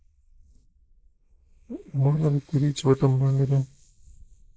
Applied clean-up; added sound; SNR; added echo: neural mask model Resemble Enhance denoiser.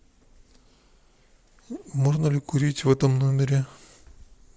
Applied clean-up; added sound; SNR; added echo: none; none; none; none.